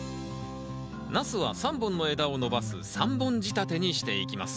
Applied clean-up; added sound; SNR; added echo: none; none; none; none.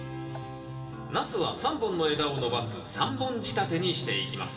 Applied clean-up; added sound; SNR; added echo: none; Marimba, xylophone; 20 dB; reverberation time 2.0 s.